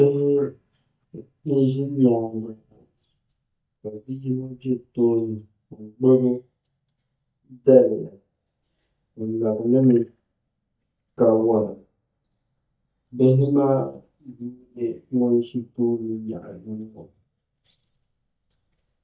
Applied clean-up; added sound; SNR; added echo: neural mask model DeepFilterNet 3.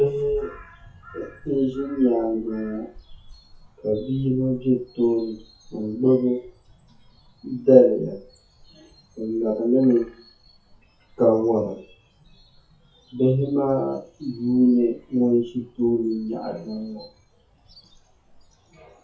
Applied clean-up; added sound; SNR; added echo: classical method WPE with log-MMSE.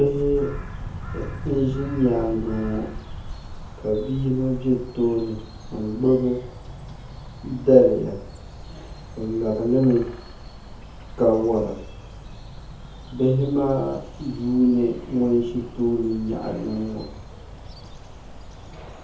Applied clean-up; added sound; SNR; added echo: none; Bird vocalization, bird call, bird song; 12 dB; reverberation time 0.5 s.